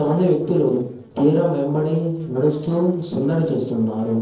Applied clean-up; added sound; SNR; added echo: neural separator model SepFormer DNS4.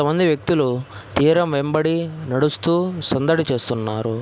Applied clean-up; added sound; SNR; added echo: none; none; none; none.